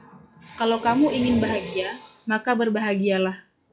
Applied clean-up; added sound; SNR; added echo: classical method log-MMSE.